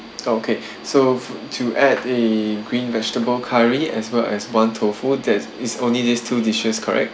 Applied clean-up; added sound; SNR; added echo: none; none; none; none.